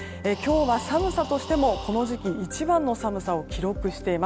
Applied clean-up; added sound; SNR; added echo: none; Breathing; 18 dB; none.